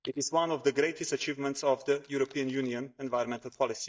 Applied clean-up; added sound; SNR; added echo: neural mask model DeepFilterNet 3.